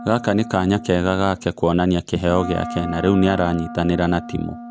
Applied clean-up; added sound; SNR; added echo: none; Wind instrument, woodwind instrument; 13 dB; none.